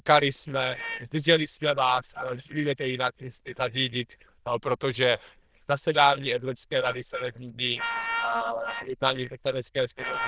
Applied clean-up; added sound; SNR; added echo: neural diffusion model UNIVERSE++.